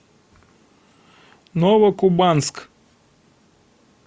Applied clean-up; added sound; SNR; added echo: none; none; none; none.